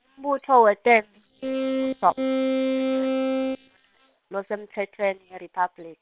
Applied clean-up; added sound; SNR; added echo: neural separator model SepFormer WHAM!.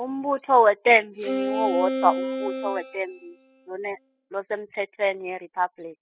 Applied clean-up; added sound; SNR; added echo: classical method spectral subtraction.